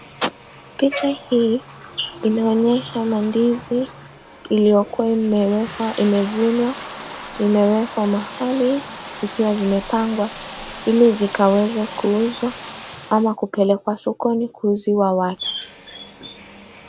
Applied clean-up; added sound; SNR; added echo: none; Bathtub (filling or washing); 13 dB; none.